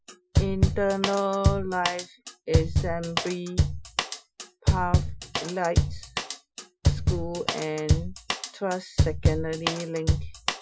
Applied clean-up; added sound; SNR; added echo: classical method Wiener filter.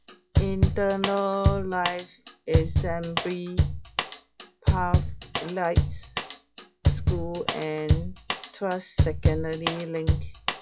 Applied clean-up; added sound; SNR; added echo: classical method log-MMSE.